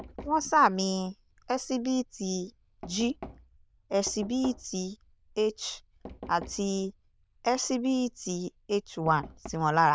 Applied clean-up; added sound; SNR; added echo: neural diffusion model UNIVERSE++.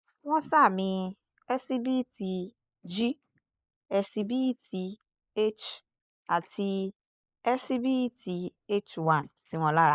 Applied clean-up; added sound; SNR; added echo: neural mask model Resemble Enhance denoiser.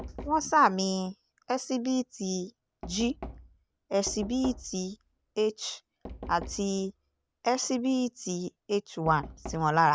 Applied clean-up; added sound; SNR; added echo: none; Knock; 16 dB; none.